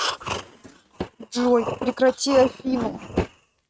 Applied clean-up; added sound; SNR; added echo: neural mask model RNNoise.